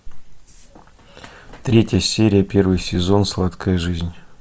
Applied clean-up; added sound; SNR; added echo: none; none; none; none.